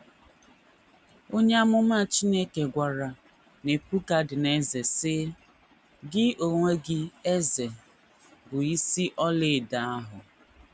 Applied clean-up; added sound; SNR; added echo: none; none; none; none.